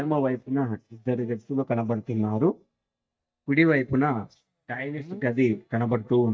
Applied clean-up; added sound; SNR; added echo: neural mask model DeepFilterNet 3.